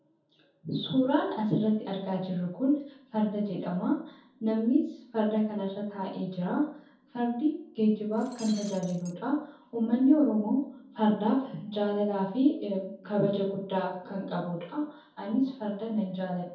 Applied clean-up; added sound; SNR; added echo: none; Shatter; 18 dB; reverberation time 0.6 s.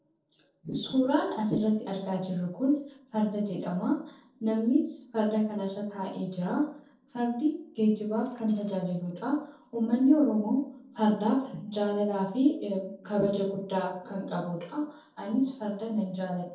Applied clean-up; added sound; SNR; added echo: neural separator model SepFormer DNS4.